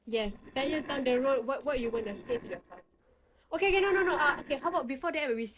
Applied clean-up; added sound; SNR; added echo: neural separator model SepFormer DNS4.